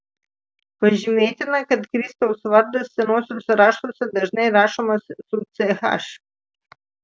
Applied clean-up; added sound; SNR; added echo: none; none; none; none.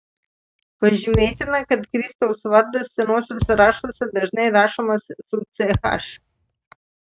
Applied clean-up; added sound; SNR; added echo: neural mask model RNNoise.